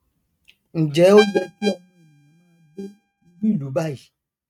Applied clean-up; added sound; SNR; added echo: neural mask model RNNoise.